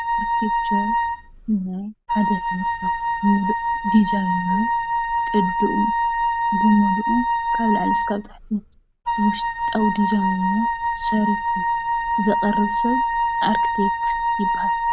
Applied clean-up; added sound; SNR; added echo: none; Wind instrument, woodwind instrument; -2 dB; none.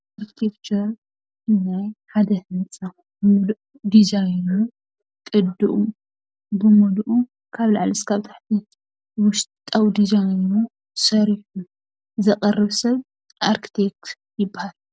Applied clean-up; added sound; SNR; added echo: none; none; none; none.